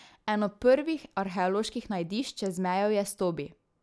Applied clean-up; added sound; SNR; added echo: none; none; none; none.